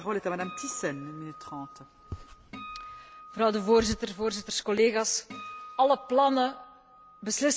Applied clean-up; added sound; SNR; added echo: none; Acoustic guitar; 17 dB; none.